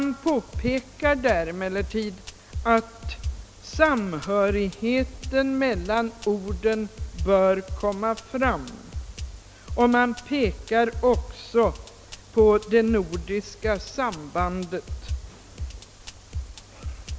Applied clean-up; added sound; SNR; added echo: none; Drum kit; 11 dB; none.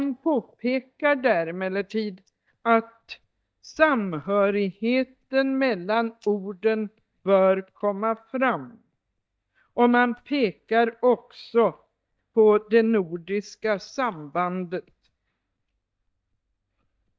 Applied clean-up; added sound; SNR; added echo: neural mask model DeepFilterNet 3.